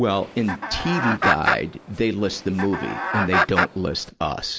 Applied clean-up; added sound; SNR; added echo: none; Chicken, rooster; 1 dB; none.